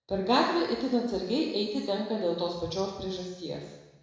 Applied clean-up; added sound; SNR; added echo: none; none; none; reverberation time 1.0 s.